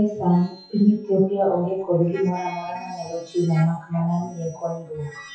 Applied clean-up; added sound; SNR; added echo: classical method WPE with log-MMSE.